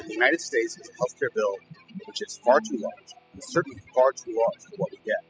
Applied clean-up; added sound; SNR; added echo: classical method spectral subtraction.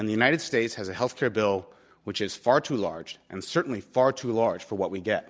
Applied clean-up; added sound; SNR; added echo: none; none; none; none.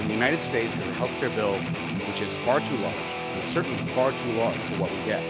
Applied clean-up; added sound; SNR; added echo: none; Guitar; 2 dB; none.